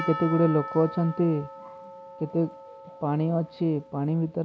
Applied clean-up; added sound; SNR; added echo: none; Percussion; 13 dB; none.